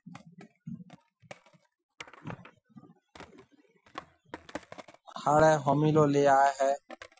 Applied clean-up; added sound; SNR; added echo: classical method Wiener filter.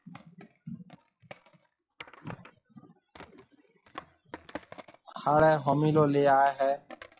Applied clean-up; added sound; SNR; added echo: classical method log-MMSE.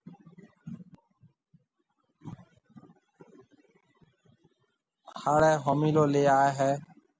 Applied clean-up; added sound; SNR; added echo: none; none; none; none.